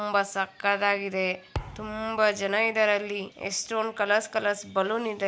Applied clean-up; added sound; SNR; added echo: none; Thump, thud; 14 dB; none.